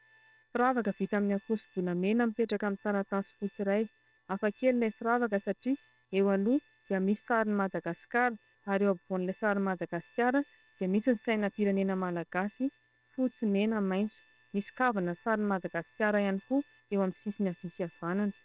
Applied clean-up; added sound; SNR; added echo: neural separator model SepFormer WHAM!.